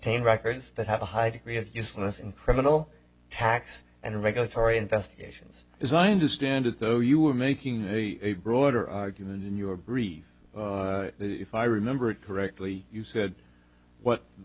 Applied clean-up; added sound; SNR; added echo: none; none; none; none.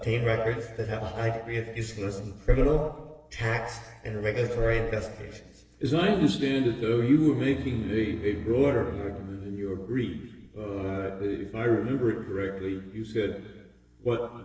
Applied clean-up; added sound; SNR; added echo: neural separator model SepFormer DNS4.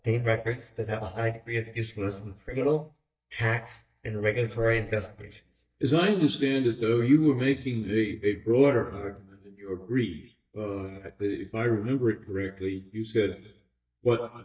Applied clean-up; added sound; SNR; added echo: neural mask model DeepFilterNet 3.